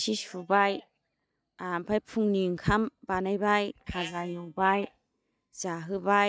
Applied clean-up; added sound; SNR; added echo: neural mask model DeepFilterNet 3.